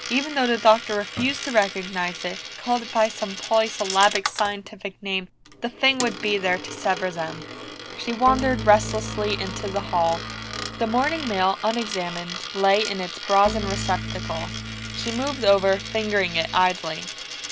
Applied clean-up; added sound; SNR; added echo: none; Organ + Coin (dropping); 9 dB; none.